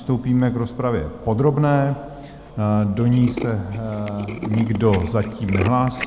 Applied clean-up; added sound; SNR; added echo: none; Tools; 14 dB; none.